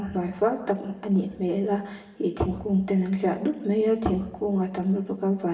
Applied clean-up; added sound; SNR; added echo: none; none; none; reverberation time 1.1 s.